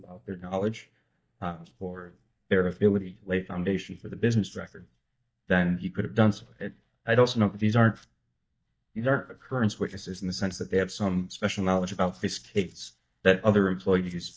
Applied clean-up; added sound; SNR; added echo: neural mask model DeepFilterNet 3.